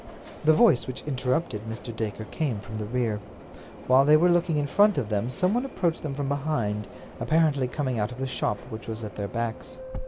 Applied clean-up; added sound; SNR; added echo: none; Subway, metro, underground; 16 dB; none.